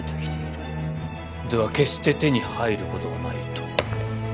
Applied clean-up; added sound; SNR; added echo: none; none; none; none.